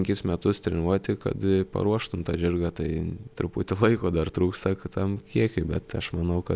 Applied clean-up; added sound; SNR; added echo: none; none; none; none.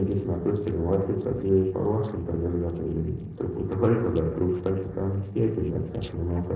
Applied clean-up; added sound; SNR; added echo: neural separator model SepFormer DNS4.